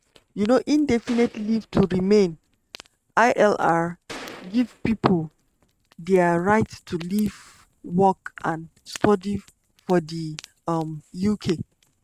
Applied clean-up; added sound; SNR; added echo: neural mask model RNNoise.